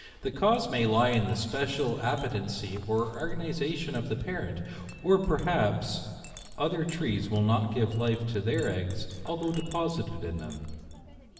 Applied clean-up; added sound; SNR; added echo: none; Chink, clink; 14 dB; reverberation time 1.9 s.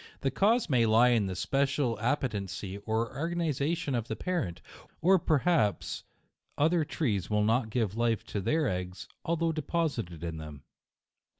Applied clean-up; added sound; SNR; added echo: none; none; none; none.